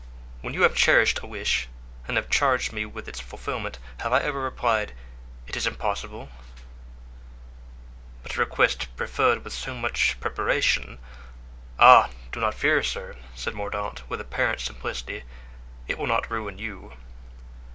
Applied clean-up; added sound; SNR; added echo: none; none; none; none.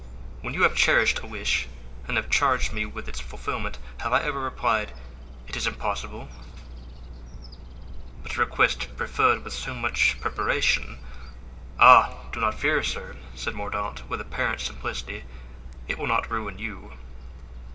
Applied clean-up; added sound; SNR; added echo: none; Bird vocalization, bird call, bird song; 12 dB; reverberation time 0.3 s.